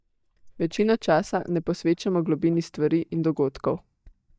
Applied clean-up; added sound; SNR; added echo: neural mask model DeepFilterNet 3.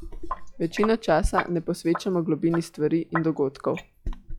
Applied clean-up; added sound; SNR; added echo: classical method log-MMSE.